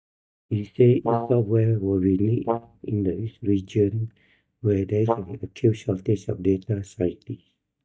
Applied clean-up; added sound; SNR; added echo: neural mask model DeepFilterNet 3.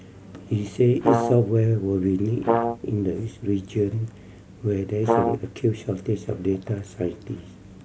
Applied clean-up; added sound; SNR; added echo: none; Brass instrument; -1 dB; none.